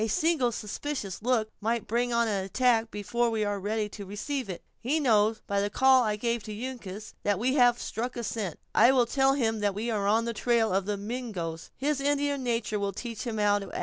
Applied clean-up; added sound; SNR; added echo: none; none; none; none.